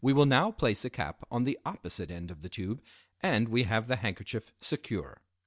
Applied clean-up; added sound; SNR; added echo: none; none; none; none.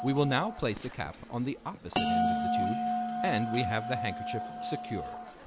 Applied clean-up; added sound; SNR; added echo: none; Bell; 0 dB; none.